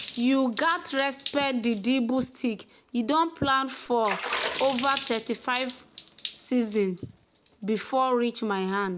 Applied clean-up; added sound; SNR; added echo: none; Water / Splash, splatter; 13 dB; none.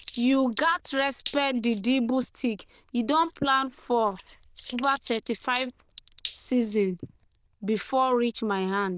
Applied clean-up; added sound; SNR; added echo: neural diffusion model UNIVERSE++.